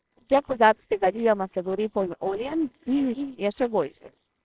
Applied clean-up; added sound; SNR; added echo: neural separator model SepFormer WHAMR!.